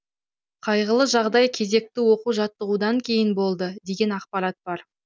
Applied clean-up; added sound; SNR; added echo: none; none; none; none.